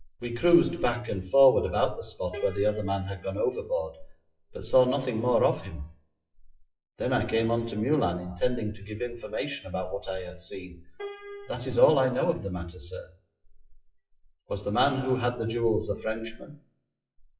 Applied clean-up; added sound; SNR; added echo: classical method WPE with log-MMSE.